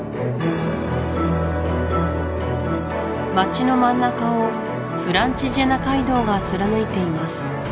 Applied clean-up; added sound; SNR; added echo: none; none; none; none.